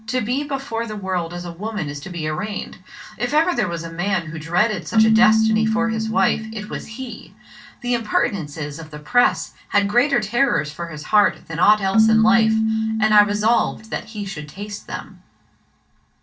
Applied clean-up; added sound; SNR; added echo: none; Keyboard (musical); 2 dB; reverberation time 0.2 s.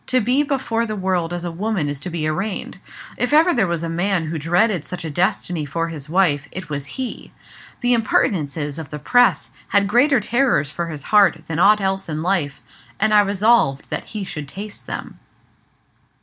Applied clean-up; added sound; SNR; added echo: none; none; none; none.